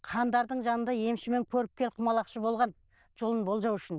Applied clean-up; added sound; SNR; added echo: neural diffusion model UNIVERSE++.